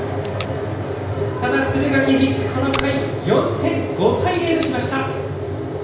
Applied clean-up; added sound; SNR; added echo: none; Packing tape, duct tape; 16 dB; reverberation time 0.9 s.